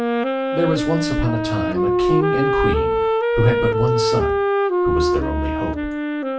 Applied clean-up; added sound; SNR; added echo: none; Wind instrument, woodwind instrument; -4 dB; reverberation time 0.3 s.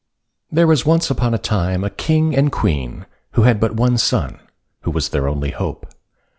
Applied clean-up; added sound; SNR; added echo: none; none; none; none.